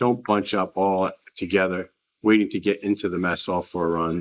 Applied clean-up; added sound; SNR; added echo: neural mask model Resemble Enhance denoiser.